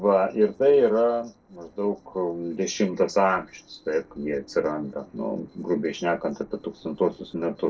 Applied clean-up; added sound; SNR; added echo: neural separator model SepFormer DNS4.